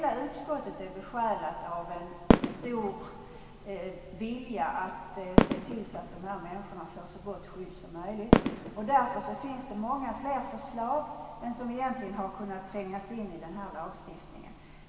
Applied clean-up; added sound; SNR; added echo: none; Fireworks; -4 dB; reverberation time 2.2 s.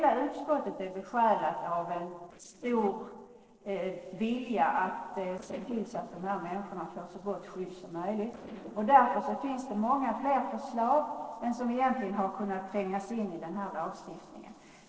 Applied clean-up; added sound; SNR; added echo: neural separator model SepFormer DNS4.